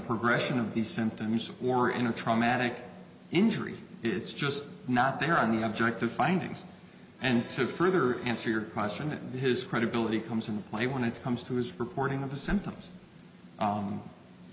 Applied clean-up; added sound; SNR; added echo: none; Accordion + Slam / Car; 17 dB; none.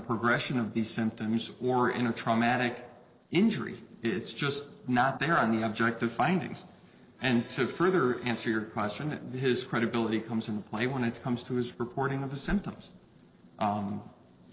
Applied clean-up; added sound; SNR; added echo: neural separator model SepFormer DNS4.